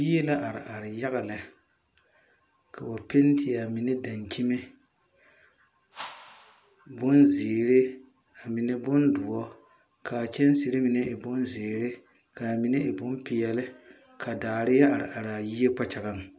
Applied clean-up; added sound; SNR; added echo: none; Whoosh, swoosh, swish; 18 dB; none.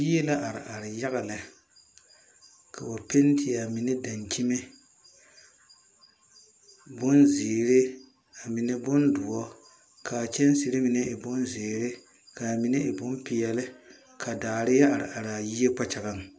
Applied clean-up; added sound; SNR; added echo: none; none; none; none.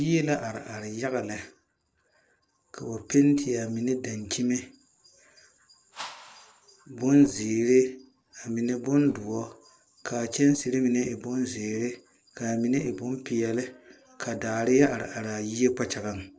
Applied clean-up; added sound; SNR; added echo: neural separator model SepFormer DNS4.